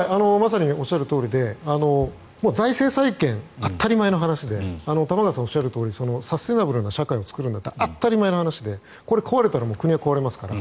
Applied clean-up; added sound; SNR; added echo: none; none; none; none.